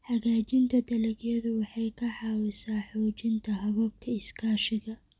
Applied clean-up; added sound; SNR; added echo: none; none; none; none.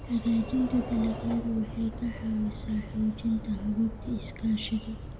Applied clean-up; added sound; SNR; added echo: none; Sliding door; 8 dB; reverberation time 1.0 s.